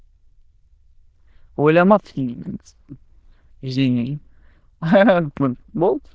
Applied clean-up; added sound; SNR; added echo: neural diffusion model UNIVERSE++.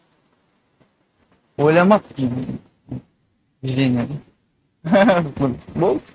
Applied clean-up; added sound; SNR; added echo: neural mask model RNNoise.